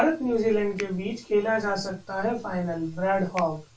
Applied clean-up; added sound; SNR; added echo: none; Finger snapping; 16 dB; reverberation time 0.2 s.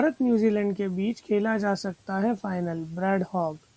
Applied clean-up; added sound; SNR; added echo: none; none; none; none.